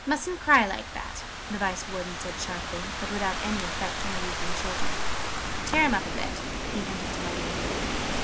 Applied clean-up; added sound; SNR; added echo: none; Rain / Thunderstorm; 0 dB; none.